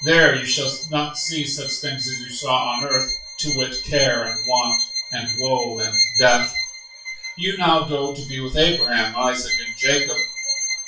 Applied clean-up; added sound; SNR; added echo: classical method WPE with log-MMSE.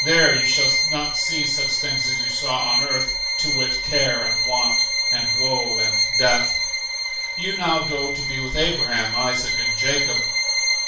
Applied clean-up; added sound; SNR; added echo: none; Bowed string instrument; -4 dB; reverberation time 0.3 s.